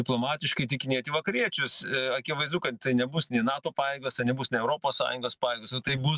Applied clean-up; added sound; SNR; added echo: none; none; none; none.